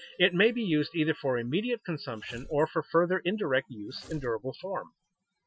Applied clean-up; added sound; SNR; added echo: classical method Wiener filter.